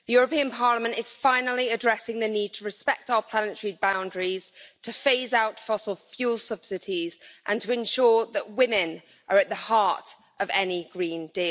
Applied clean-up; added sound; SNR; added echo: none; none; none; none.